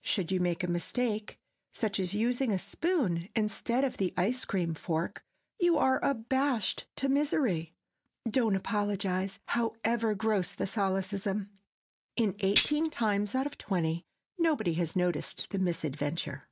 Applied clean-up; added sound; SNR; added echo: neural mask model RNNoise.